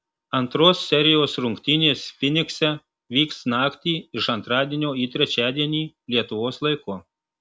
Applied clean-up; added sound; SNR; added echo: none; none; none; none.